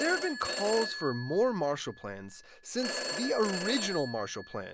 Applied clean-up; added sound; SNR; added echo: none; Telephone; 7 dB; none.